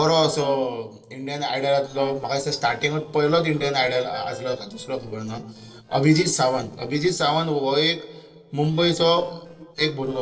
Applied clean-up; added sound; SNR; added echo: neural separator model SepFormer DNS4.